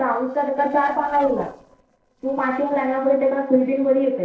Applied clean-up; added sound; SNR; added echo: neural separator model SepFormer DNS4.